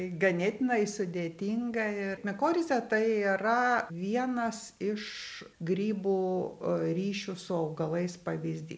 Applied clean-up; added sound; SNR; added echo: none; none; none; none.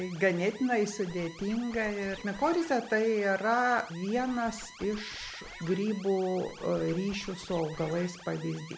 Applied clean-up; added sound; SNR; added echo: none; Alarm + Scratching (performance technique); 17 dB; none.